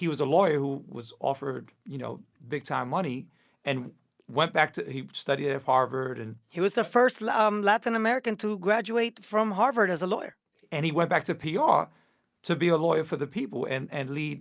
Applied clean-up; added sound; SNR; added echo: none; none; none; none.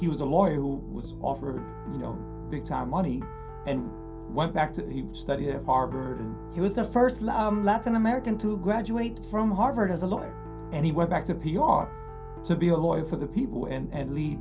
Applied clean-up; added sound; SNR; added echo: none; Piano; 11 dB; reverberation time 0.3 s.